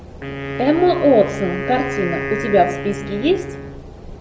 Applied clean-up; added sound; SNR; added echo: none; Wind instrument, woodwind instrument; 8 dB; none.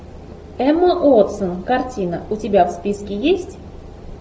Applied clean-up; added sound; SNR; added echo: none; none; none; none.